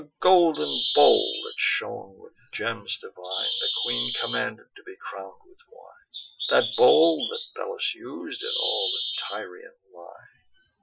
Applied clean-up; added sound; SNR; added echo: classical method Wiener filter.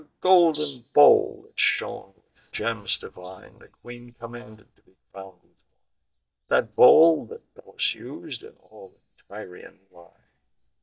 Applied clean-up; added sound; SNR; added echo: neural mask model DeepFilterNet 3.